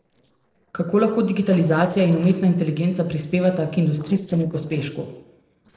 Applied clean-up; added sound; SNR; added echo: neural separator model SepFormer DNS4.